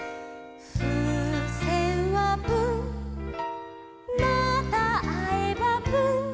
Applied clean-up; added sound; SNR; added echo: none; none; none; none.